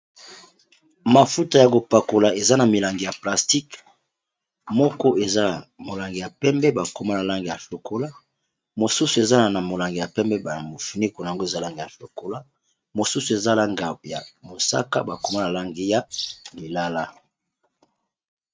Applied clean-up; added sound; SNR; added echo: neural mask model RNNoise.